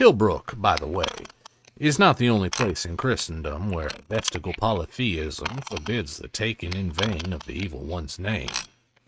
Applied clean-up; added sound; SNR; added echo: neural mask model RNNoise.